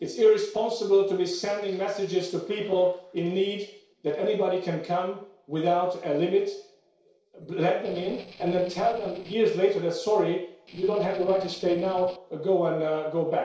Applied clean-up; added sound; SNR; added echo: neural separator model SepFormer DNS4.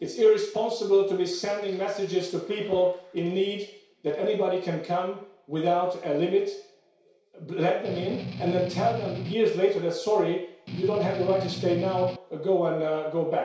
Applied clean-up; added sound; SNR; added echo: none; Strum; 8 dB; reverberation time 0.6 s.